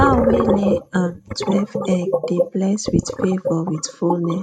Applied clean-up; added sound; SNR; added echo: neural mask model RNNoise.